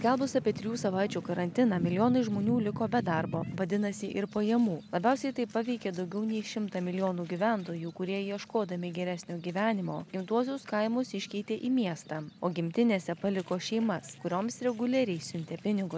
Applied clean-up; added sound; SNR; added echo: none; none; none; none.